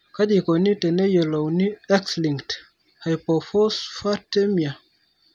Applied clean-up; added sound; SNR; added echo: none; none; none; none.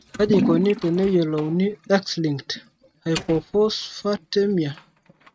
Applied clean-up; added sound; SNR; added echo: neural mask model RNNoise.